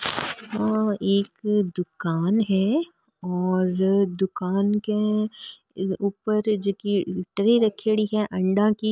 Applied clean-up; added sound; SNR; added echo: none; none; none; none.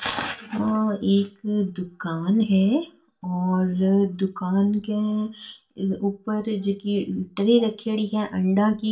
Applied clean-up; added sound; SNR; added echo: none; none; none; reverberation time 0.2 s.